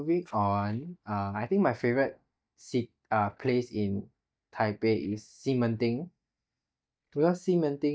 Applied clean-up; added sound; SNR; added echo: neural mask model DeepFilterNet 3.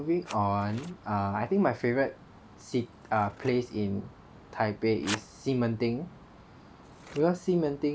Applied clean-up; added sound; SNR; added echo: none; Scissors; 18 dB; none.